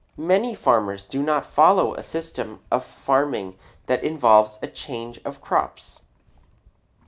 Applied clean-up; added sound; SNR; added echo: none; none; none; none.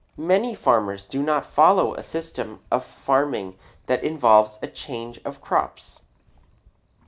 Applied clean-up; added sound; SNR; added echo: none; Cricket; 11 dB; none.